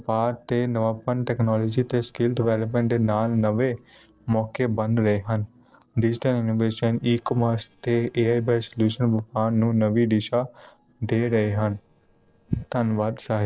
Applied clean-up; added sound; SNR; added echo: neural separator model SepFormer DNS4.